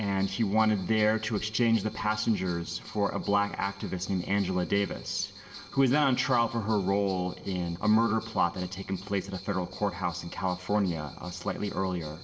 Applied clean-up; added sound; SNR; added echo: none; Bell; 19 dB; reverberation time 2.8 s.